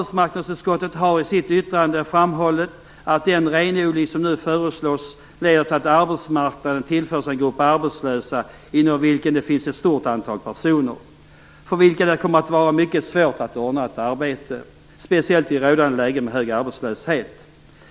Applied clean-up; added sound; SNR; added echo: none; none; none; none.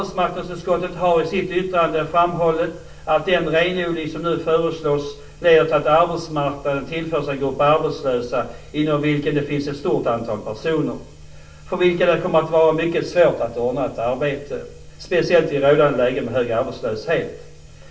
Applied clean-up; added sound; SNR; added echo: none; none; none; reverberation time 0.3 s.